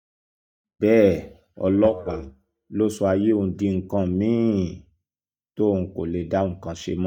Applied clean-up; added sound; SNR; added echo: neural mask model DeepFilterNet 3.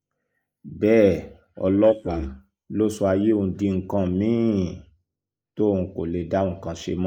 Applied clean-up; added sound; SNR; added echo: neural mask model Resemble Enhance denoiser.